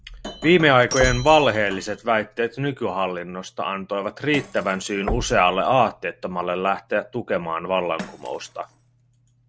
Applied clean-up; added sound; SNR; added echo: none; Knock + Shatter; 13 dB; none.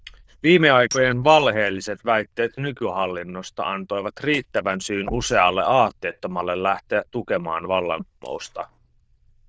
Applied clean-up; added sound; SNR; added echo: neural diffusion model UNIVERSE++.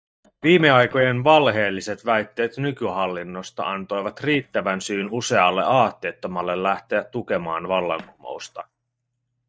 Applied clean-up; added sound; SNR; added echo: neural mask model DeepFilterNet 3.